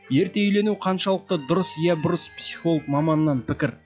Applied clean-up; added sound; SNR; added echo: classical method log-MMSE.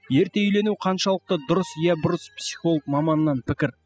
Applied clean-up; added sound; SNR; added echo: classical method spectral subtraction.